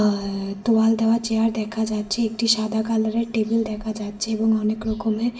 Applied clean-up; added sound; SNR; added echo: none; none; none; reverberation time 0.5 s.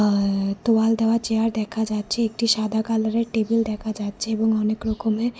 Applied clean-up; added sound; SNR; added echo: none; none; none; none.